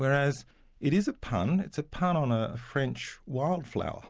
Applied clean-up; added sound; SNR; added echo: none; none; none; none.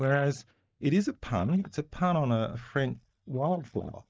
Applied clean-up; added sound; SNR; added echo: neural mask model DeepFilterNet 3.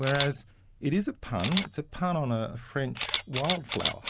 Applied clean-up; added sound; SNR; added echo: none; Camera; 4 dB; none.